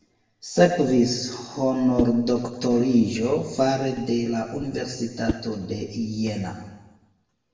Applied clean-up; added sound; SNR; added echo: none; Whoosh, swoosh, swish; 13 dB; reverberation time 1.1 s.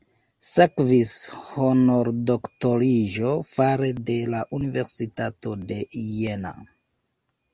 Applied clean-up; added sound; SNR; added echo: none; none; none; none.